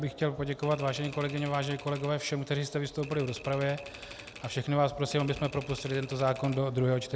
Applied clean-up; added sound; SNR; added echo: none; Typewriter; 17 dB; none.